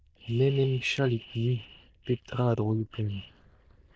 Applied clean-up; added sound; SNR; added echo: neural diffusion model UNIVERSE++.